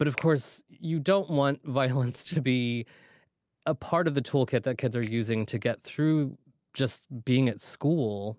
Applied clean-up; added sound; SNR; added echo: neural separator model SepFormer DNS4.